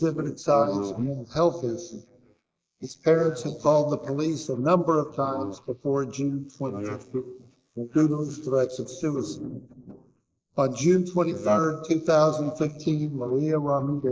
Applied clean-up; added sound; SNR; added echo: neural mask model Resemble Enhance denoiser.